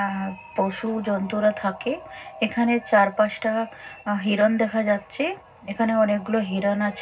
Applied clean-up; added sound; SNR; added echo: none; none; none; reverberation time 0.4 s.